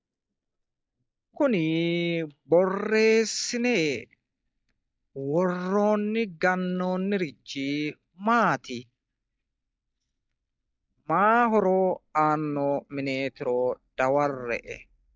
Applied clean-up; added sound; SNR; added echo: neural mask model DeepFilterNet 3.